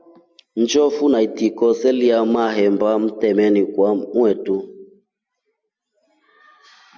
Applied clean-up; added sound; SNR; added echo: none; none; none; none.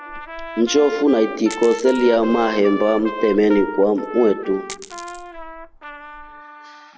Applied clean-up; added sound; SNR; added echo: none; Coin (dropping) + Trumpet; 12 dB; none.